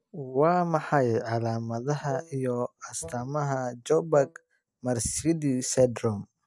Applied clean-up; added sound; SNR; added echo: neural mask model DeepFilterNet 3.